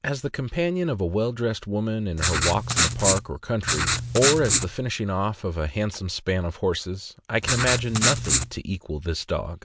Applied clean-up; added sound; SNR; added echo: none; Writing; -2 dB; none.